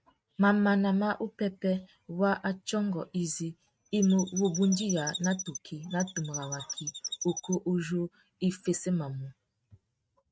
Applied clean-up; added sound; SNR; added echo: neural mask model RNNoise.